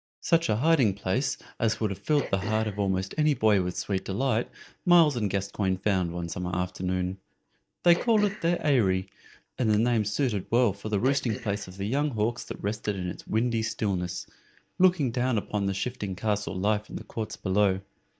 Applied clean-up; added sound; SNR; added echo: neural mask model DeepFilterNet 3.